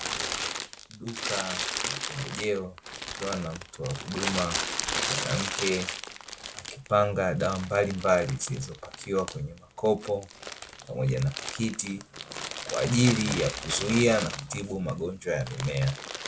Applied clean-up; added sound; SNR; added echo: none; Crumpling, crinkling; 6 dB; none.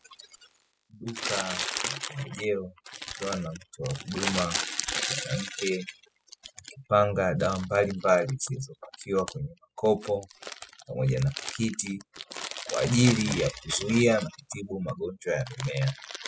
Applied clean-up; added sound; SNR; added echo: classical method spectral subtraction.